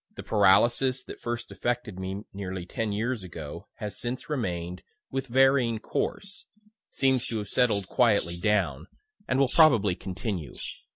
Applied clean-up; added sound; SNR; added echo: none; none; none; none.